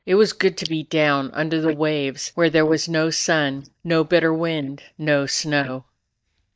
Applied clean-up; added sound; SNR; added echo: neural mask model DeepFilterNet 3.